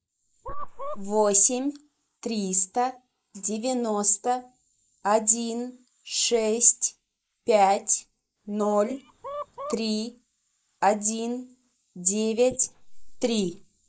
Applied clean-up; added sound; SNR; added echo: neural mask model Resemble Enhance denoiser.